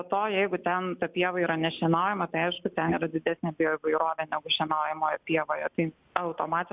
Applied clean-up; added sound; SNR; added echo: none; none; none; none.